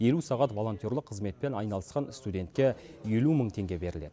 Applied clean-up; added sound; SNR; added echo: none; none; none; none.